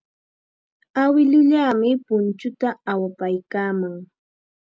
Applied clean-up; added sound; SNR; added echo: none; none; none; none.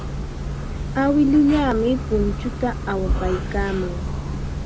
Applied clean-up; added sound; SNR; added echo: none; Breathing; 4 dB; none.